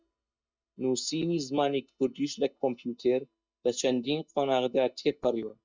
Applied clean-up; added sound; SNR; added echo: neural mask model DeepFilterNet 3.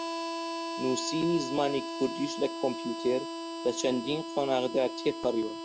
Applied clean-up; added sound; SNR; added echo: none; Harmonica; 6 dB; none.